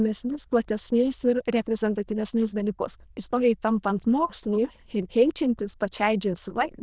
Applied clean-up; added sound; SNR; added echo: neural diffusion model UNIVERSE++.